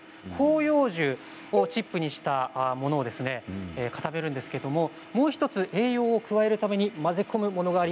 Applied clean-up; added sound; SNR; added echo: none; Cowbell; 10 dB; none.